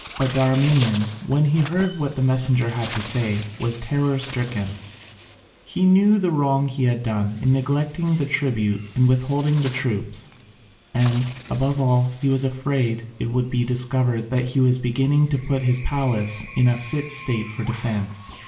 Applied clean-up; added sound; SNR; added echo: none; Bird; 17 dB; reverberation time 1.4 s.